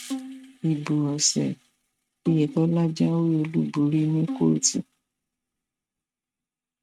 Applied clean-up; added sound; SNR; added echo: neural mask model RNNoise.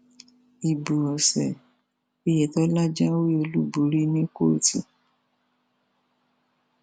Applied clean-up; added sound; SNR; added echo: none; none; none; none.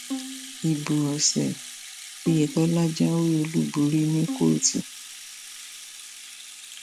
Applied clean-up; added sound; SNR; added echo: none; Bowed string instrument + Rattle (instrument); 12 dB; none.